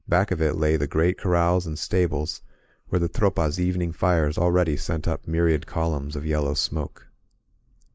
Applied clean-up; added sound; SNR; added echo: neural mask model Resemble Enhance denoiser.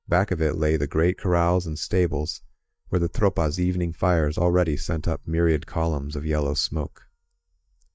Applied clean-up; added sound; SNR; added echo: neural mask model DeepFilterNet 3.